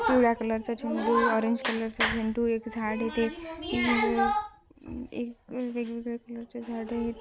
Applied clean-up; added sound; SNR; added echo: none; none; none; none.